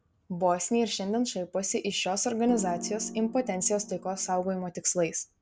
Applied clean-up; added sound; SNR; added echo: none; Piano; 11 dB; none.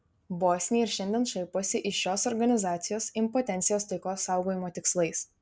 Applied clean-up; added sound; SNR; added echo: none; none; none; none.